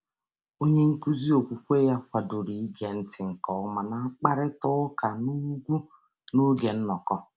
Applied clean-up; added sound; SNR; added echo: none; none; none; none.